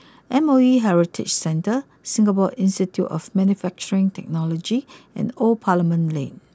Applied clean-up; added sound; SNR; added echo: none; none; none; none.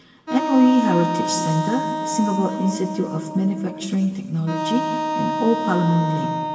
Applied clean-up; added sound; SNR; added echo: none; Wind instrument, woodwind instrument; 4 dB; reverberation time 1.9 s.